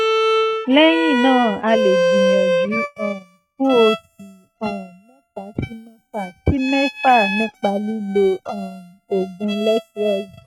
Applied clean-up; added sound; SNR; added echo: neural mask model RNNoise.